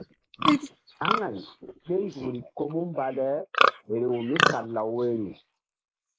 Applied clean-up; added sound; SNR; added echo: neural mask model Resemble Enhance denoiser.